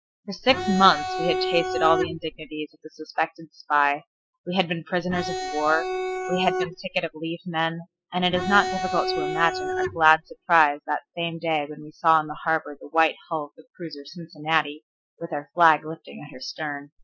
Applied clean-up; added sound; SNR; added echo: classical method spectral subtraction.